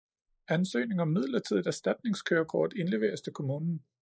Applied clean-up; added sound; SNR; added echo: neural mask model Resemble Enhance denoiser.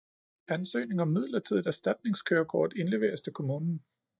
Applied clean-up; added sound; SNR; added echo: neural mask model DeepFilterNet 3.